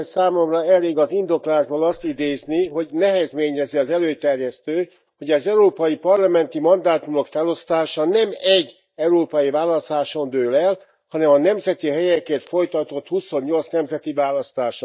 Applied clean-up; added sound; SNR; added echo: neural mask model DeepFilterNet 3.